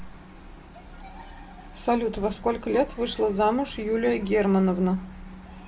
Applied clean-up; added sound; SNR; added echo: none; none; none; none.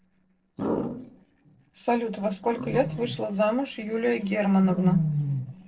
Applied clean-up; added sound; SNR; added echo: neural separator model SepFormer DNS4.